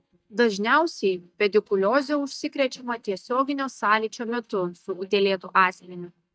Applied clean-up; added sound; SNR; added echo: neural mask model DeepFilterNet 3.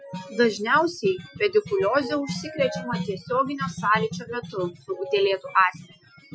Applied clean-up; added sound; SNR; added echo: classical method Wiener filter.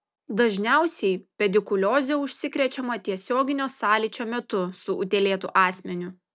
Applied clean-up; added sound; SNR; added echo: none; none; none; none.